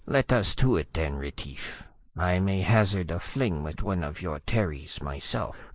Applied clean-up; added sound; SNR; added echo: neural mask model Resemble Enhance denoiser.